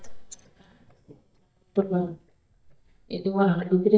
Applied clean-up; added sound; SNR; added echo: neural mask model DeepFilterNet 3.